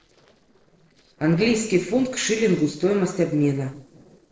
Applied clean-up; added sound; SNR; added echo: neural separator model SepFormer DNS4.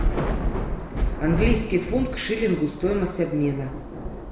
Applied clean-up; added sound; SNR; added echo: none; Thunder / Rain; 1 dB; reverberation time 1.0 s.